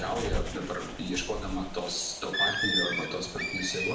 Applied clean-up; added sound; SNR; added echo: none; Bird; 0 dB; reverberation time 0.6 s.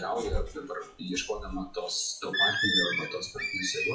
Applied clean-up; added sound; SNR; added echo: classical method WPE with log-MMSE.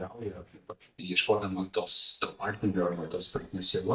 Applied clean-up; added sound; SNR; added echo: neural mask model DeepFilterNet 3.